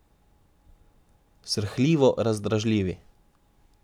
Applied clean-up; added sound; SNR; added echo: none; none; none; none.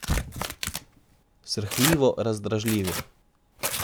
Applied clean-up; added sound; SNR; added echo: none; Tearing; 3 dB; none.